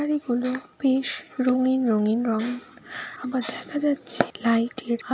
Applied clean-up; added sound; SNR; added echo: none; none; none; none.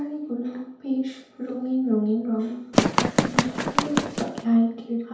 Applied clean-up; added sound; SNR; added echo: none; Run; -3 dB; reverberation time 2.2 s.